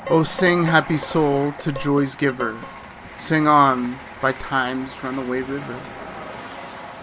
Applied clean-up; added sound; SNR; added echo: none; Dishes, pots, and pans + Train; 13 dB; none.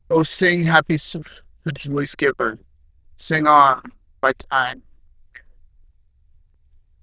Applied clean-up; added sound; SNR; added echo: neural diffusion model UNIVERSE++.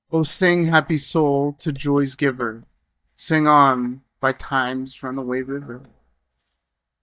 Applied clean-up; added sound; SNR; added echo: neural mask model DeepFilterNet 3.